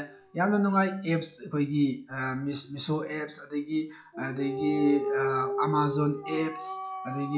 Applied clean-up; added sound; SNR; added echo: classical method log-MMSE.